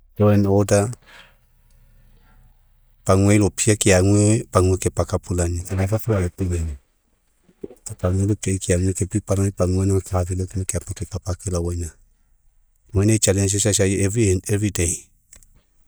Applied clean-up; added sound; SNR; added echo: neural mask model DeepFilterNet 3.